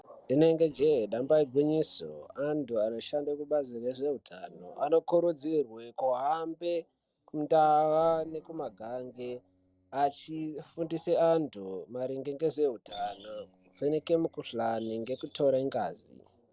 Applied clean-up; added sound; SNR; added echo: neural separator model SepFormer DNS4.